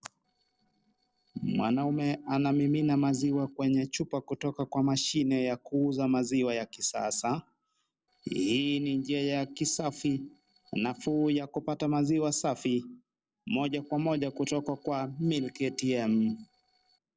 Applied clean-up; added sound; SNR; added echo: neural separator model SepFormer DNS4.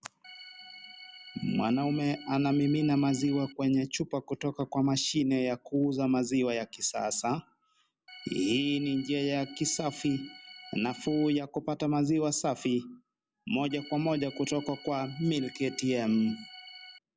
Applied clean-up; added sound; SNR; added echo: none; Organ; 19 dB; none.